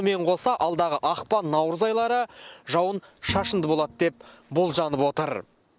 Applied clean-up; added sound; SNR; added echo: none; Bowed string instrument; 16 dB; none.